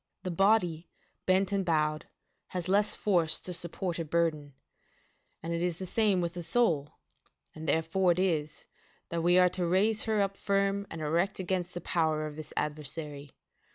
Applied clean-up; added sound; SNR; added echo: none; none; none; none.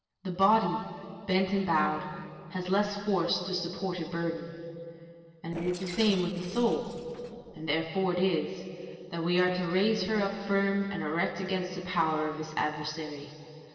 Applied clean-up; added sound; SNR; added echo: neural separator model SepFormer DNS4.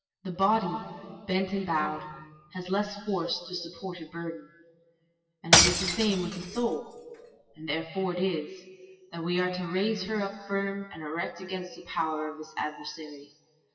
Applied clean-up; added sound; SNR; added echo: classical method WPE with log-MMSE.